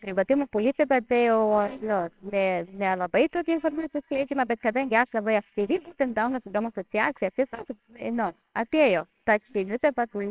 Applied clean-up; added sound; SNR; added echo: neural separator model SepFormer WHAMR!.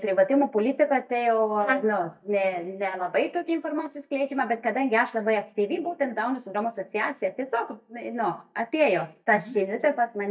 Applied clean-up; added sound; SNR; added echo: neural mask model DeepFilterNet 3.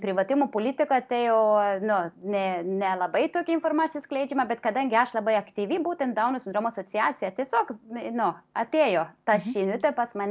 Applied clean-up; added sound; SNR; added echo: none; none; none; none.